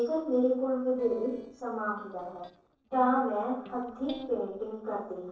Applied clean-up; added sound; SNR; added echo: neural separator model SepFormer DNS4.